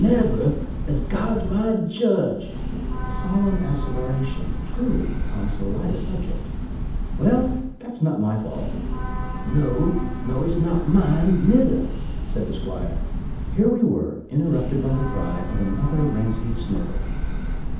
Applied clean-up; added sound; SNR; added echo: none; Train / Breathing; 2 dB; reverberation time 0.8 s.